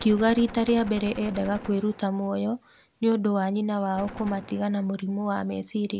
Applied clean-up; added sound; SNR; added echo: none; Gunshot, gunfire; 18 dB; none.